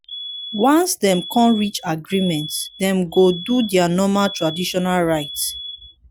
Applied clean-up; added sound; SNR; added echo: none; Alarm; 14 dB; none.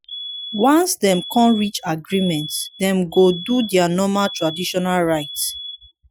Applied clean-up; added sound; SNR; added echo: classical method spectral subtraction.